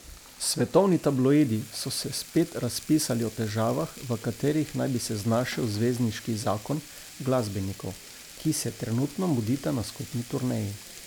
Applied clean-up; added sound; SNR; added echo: none; Frying (food); 18 dB; none.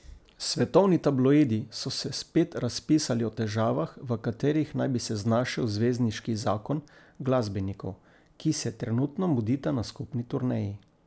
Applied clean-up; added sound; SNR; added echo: none; none; none; none.